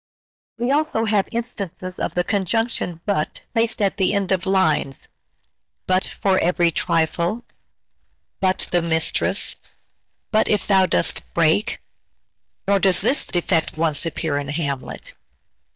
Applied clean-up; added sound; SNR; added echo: neural mask model DeepFilterNet 3.